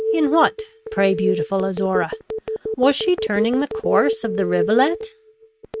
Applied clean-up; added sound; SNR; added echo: neural mask model RNNoise.